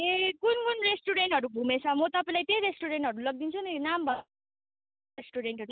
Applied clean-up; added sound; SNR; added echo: none; none; none; none.